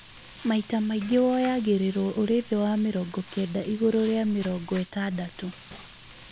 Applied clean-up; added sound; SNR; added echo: none; Frying (food); 17 dB; none.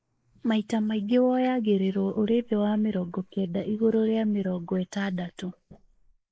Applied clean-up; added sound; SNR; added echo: neural mask model Resemble Enhance denoiser.